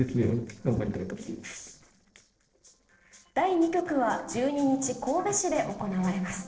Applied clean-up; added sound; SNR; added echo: neural separator model SepFormer DNS4.